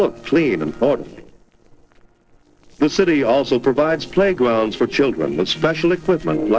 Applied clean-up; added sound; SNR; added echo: neural separator model SepFormer DNS4.